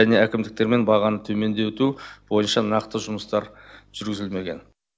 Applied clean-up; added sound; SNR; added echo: none; none; none; none.